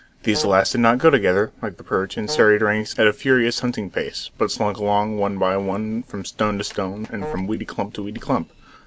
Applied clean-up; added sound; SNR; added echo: none; Wind instrument, woodwind instrument; 14 dB; none.